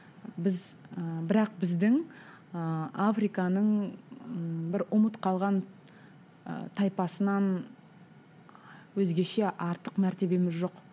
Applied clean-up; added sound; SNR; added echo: none; none; none; none.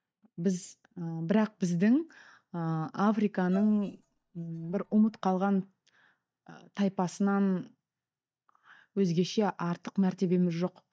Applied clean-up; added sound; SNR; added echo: neural mask model DeepFilterNet 3.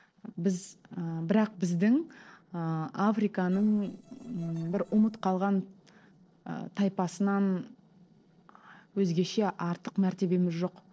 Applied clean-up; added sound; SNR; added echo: neural separator model SepFormer DNS4.